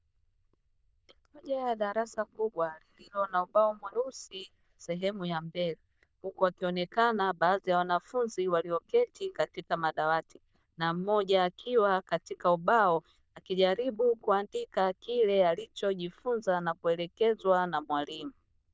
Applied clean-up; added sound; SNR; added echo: neural diffusion model UNIVERSE++.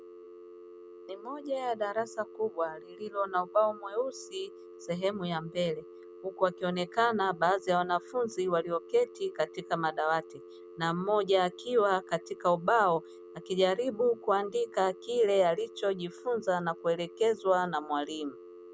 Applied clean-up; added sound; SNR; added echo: none; Telephone; 18 dB; none.